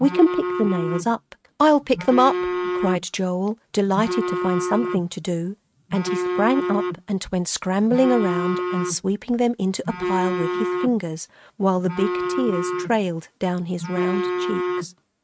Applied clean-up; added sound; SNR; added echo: neural mask model RNNoise.